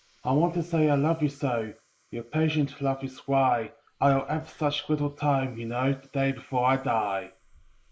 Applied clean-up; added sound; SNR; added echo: neural mask model Resemble Enhance denoiser.